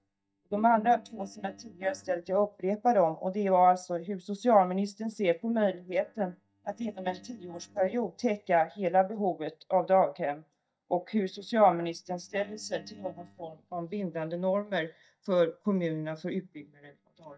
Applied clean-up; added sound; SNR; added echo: neural mask model DeepFilterNet 3.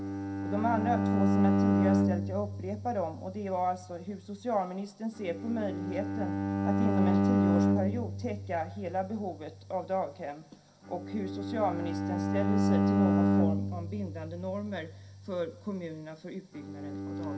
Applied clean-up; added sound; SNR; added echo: none; Bowed string instrument; -5 dB; reverberation time 0.3 s.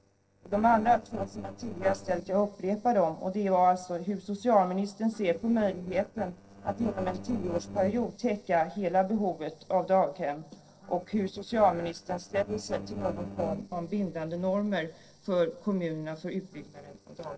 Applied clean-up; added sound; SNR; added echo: neural separator model SepFormer DNS4.